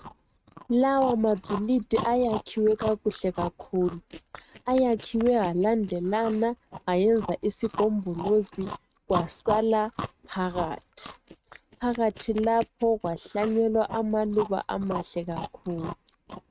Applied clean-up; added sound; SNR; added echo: neural mask model RNNoise.